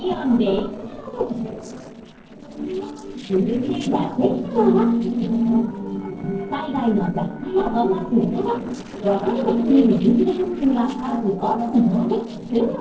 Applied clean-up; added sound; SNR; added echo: neural separator model SepFormer DNS4.